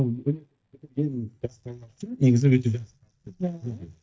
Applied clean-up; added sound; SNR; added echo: neural mask model DeepFilterNet 3.